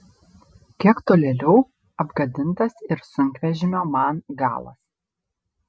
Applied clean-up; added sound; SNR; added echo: none; none; none; none.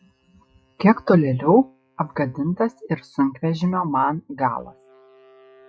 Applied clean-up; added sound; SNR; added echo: classical method log-MMSE.